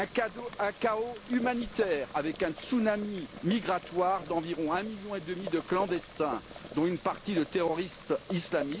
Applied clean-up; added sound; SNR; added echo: none; Boiling; 13 dB; none.